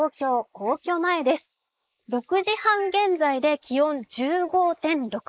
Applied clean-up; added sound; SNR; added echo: neural mask model Resemble Enhance denoiser.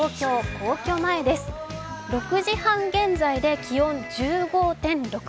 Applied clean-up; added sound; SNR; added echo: none; none; none; none.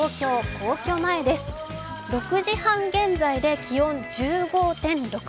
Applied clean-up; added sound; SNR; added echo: none; Glass; 16 dB; none.